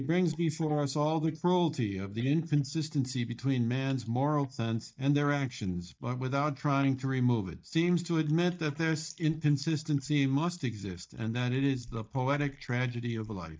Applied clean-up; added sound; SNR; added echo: neural mask model DeepFilterNet 3.